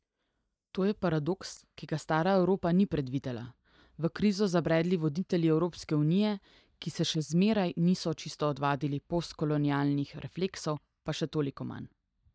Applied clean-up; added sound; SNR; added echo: neural mask model DeepFilterNet 3.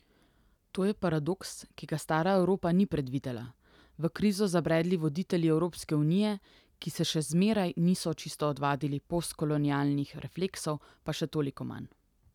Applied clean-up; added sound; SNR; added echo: none; none; none; none.